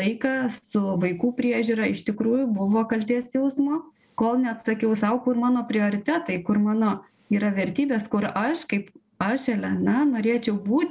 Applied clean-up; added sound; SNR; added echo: none; none; none; none.